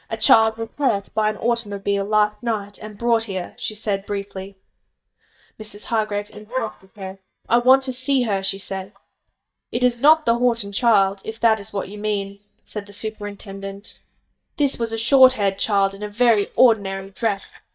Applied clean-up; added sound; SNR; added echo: neural mask model DeepFilterNet 3.